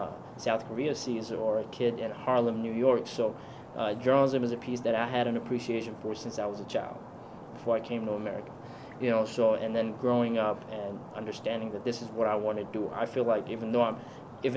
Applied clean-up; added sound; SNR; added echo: none; Stream; 15 dB; none.